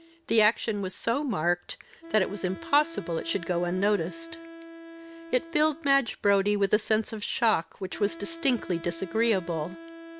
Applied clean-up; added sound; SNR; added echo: none; Wind instrument, woodwind instrument; 16 dB; none.